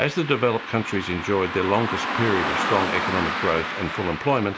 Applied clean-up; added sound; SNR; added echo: none; Car passing by; 4 dB; none.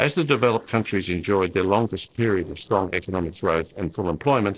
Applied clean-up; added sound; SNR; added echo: neural separator model SepFormer DNS4.